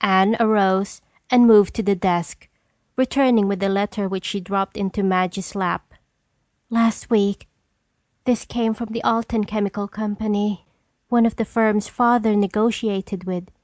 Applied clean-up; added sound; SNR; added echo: none; none; none; none.